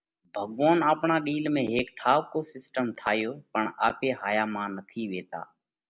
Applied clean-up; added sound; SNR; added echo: none; none; none; none.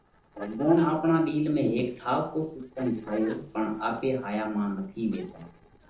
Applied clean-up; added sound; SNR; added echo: neural separator model SepFormer DNS4.